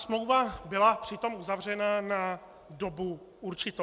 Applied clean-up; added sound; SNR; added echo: none; none; none; none.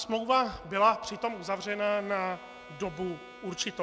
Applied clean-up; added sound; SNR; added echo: none; Brass instrument; 19 dB; none.